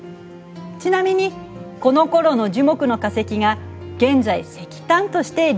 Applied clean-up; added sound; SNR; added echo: none; Bowed string instrument; 17 dB; none.